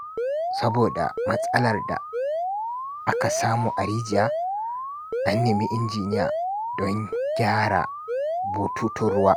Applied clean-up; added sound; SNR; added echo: none; Alarm; 2 dB; none.